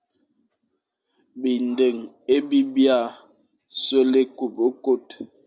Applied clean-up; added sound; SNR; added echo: none; none; none; none.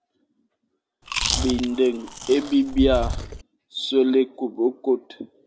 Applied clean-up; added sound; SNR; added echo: none; Chewing, mastication; 5 dB; none.